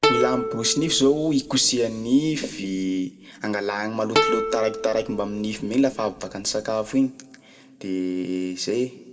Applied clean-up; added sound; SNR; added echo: none; Plucked string instrument; 4 dB; reverberation time 1.4 s.